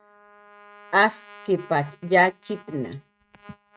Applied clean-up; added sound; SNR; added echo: neural mask model RNNoise.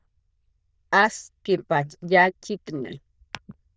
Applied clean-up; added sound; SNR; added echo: neural diffusion model UNIVERSE++.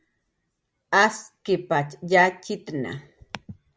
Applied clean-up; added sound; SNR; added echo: none; none; none; none.